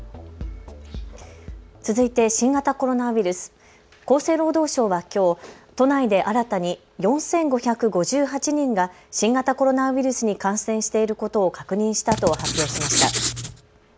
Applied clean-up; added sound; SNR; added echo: none; Writing; 2 dB; none.